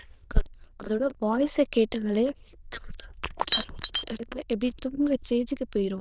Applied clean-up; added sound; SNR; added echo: neural diffusion model UNIVERSE++.